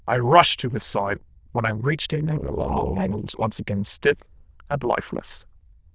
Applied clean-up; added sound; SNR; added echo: neural diffusion model UNIVERSE++.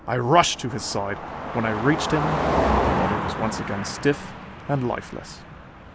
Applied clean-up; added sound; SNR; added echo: none; Car passing by; 2 dB; none.